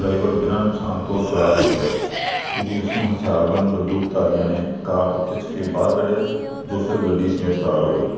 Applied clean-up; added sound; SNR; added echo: none; Cough; 9 dB; reverberation time 1.2 s.